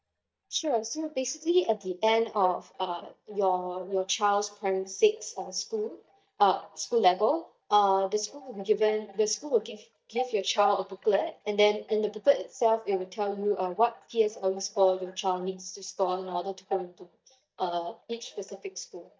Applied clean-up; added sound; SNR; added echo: neural mask model DeepFilterNet 3.